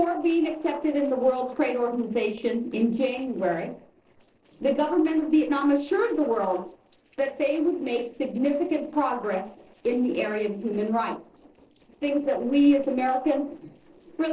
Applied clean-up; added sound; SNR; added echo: neural separator model SepFormer DNS4.